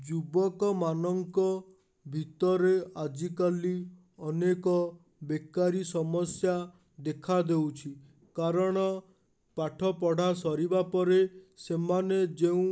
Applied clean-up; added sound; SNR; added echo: none; none; none; none.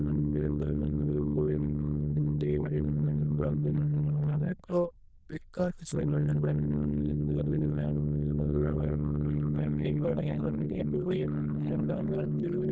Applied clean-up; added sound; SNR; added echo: neural diffusion model UNIVERSE++.